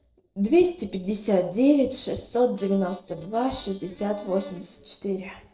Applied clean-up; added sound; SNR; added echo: neural separator model SepFormer DNS4.